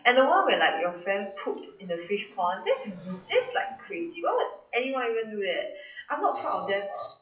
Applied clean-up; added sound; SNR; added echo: classical method WPE with log-MMSE.